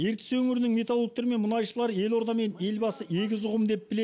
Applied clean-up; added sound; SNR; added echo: none; none; none; none.